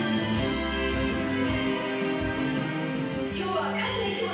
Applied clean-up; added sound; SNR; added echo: none; Bowed string instrument; 16 dB; reverberation time 0.9 s.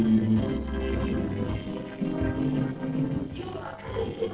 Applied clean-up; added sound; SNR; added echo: neural separator model SepFormer DNS4.